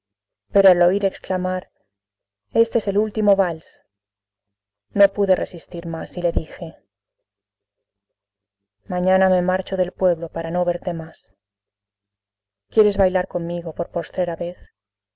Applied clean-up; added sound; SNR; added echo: none; none; none; none.